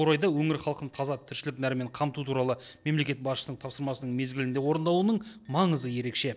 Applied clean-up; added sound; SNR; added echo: neural separator model SepFormer DNS4.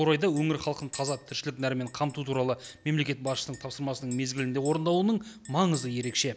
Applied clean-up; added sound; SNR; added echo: none; Chink, clink; 20 dB; none.